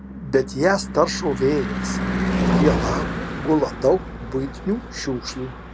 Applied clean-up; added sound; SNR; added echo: none; Car passing by / Engine / Truck; 2 dB; none.